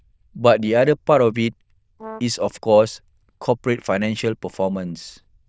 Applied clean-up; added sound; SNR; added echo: neural diffusion model UNIVERSE++.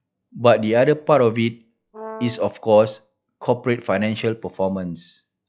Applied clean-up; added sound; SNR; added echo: classical method log-MMSE.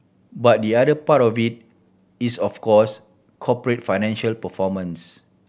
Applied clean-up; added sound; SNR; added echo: none; none; none; none.